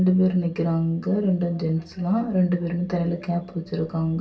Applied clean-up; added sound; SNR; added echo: none; none; none; reverberation time 0.3 s.